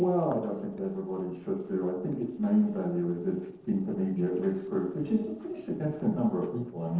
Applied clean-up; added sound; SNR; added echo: neural separator model SepFormer DNS4.